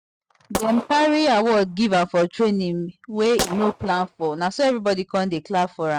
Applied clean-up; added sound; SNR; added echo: neural mask model RNNoise.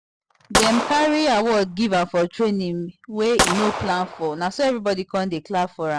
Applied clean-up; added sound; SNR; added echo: none; Gunshot, gunfire; 4 dB; none.